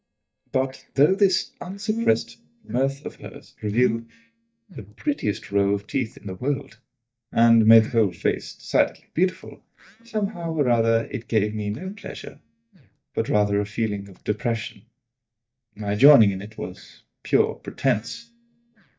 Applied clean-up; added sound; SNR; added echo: neural mask model DeepFilterNet 3.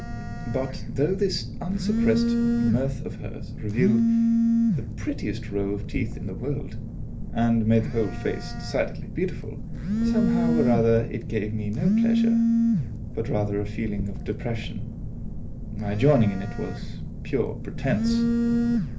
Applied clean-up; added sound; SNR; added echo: none; Telephone; -2 dB; reverberation time 0.3 s.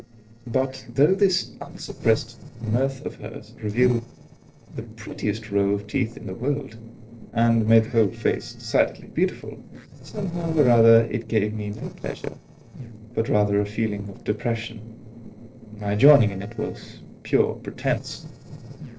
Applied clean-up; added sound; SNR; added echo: neural separator model SepFormer DNS4.